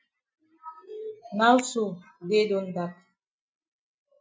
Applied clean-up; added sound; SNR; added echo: neural mask model RNNoise.